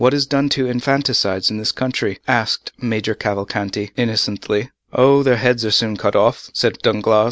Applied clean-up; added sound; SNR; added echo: none; none; none; none.